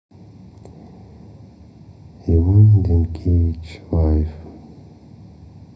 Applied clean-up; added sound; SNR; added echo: none; none; none; reverberation time 0.4 s.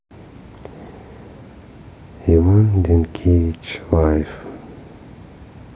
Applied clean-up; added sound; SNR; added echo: none; none; none; none.